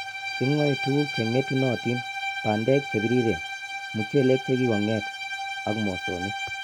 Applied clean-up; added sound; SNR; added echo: none; Bowed string instrument; 7 dB; none.